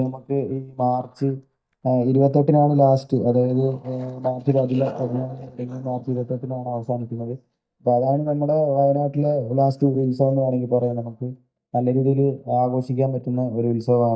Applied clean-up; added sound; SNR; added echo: neural mask model DeepFilterNet 3.